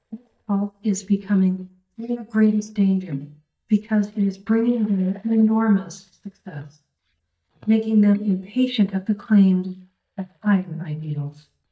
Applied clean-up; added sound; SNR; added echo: neural mask model DeepFilterNet 3.